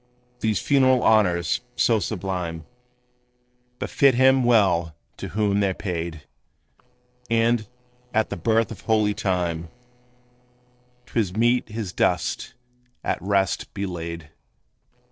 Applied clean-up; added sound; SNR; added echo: neural separator model SepFormer DNS4.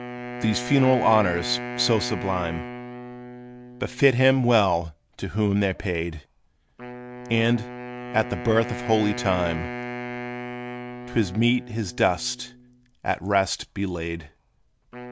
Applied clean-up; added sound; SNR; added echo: none; Wind instrument, woodwind instrument; 11 dB; none.